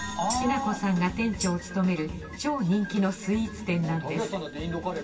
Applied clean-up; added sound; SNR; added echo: none; Tambourine; 14 dB; reverberation time 2.2 s.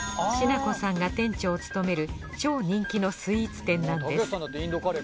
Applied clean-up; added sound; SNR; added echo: none; none; none; none.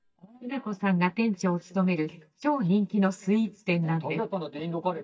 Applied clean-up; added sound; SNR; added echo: neural mask model DeepFilterNet 3.